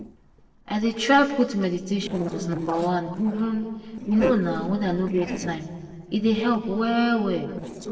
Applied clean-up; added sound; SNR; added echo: neural separator model SepFormer DNS4.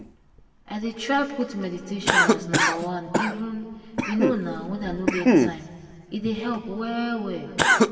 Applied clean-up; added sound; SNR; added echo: none; Cough; -3 dB; reverberation time 1.9 s.